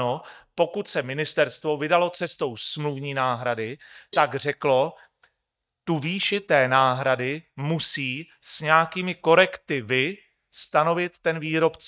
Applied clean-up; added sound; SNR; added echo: neural mask model DeepFilterNet 3.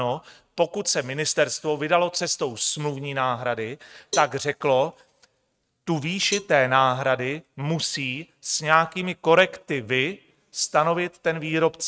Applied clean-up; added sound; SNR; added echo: neural mask model RNNoise.